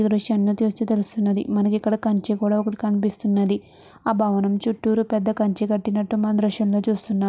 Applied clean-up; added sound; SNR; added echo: none; none; none; none.